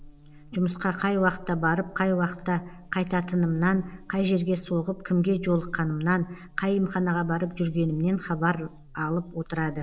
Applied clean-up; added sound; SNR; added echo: none; Buzz; 19 dB; none.